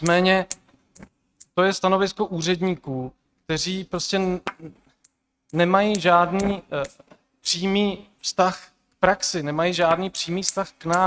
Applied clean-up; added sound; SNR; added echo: neural mask model RNNoise.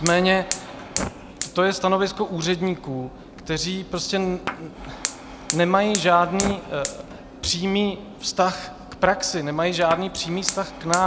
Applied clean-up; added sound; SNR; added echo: none; Fire; 10 dB; none.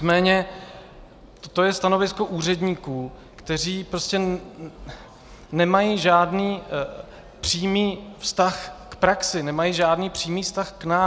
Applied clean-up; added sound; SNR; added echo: none; none; none; none.